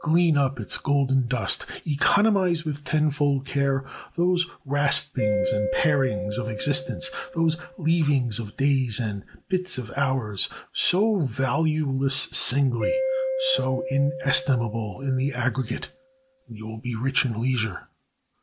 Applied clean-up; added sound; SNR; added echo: none; Mallet percussion; 9 dB; none.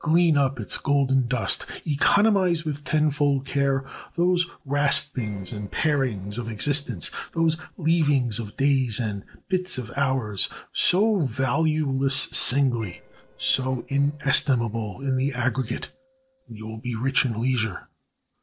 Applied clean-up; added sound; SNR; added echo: neural separator model SepFormer DNS4.